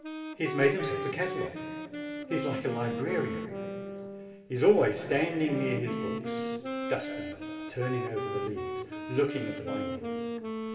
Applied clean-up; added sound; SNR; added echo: none; Wind instrument, woodwind instrument; 4 dB; reverberation time 2.5 s.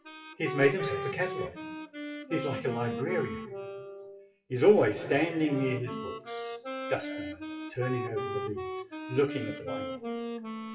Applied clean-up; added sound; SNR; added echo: classical method WPE with log-MMSE.